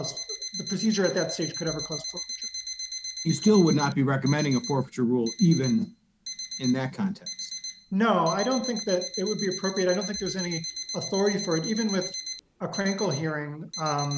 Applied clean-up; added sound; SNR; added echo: none; Alarm; 10 dB; none.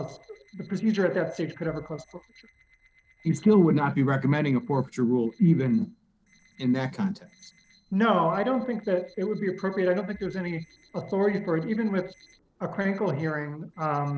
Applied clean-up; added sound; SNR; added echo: neural separator model SepFormer DNS4.